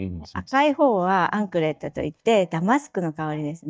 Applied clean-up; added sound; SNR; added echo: neural mask model DeepFilterNet 3.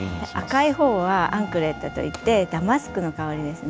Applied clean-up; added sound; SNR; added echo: none; Trumpet + Bird; 17 dB; none.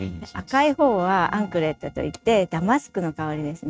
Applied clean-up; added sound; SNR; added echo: neural mask model RNNoise.